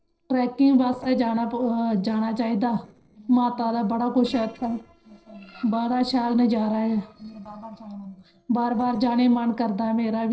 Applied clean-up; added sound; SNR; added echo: neural separator model SepFormer DNS4.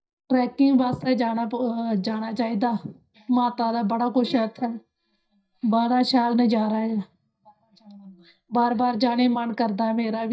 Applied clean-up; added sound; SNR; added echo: neural mask model DeepFilterNet 3.